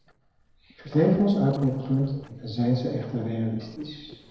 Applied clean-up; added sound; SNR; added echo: neural separator model SepFormer DNS4.